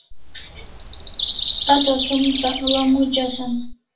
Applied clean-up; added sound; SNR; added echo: none; Bird vocalization, bird call, bird song; 1 dB; reverberation time 0.3 s.